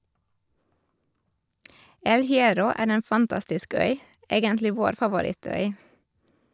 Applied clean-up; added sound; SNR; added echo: none; none; none; none.